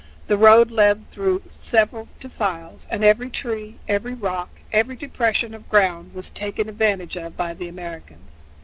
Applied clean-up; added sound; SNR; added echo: none; none; none; none.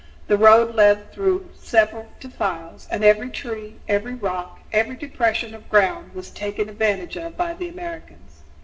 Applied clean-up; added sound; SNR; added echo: none; none; none; reverberation time 0.7 s.